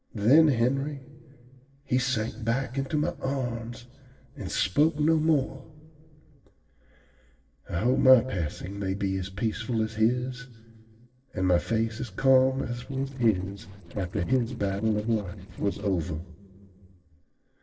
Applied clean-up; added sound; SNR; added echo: neural separator model SepFormer DNS4.